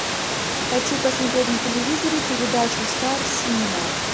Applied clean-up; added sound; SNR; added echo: none; Water; -1 dB; none.